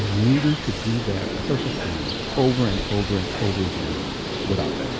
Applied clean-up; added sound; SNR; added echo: none; Bird; 4 dB; none.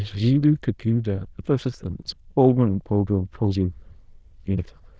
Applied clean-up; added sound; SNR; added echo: neural diffusion model UNIVERSE++.